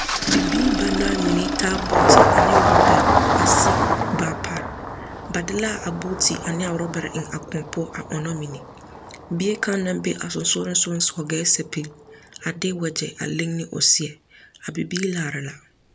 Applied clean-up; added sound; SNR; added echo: none; Engine starting; -3 dB; none.